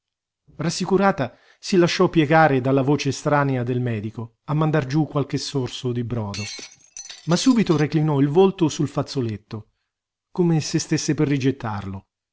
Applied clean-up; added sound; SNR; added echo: none; Shatter; 16 dB; none.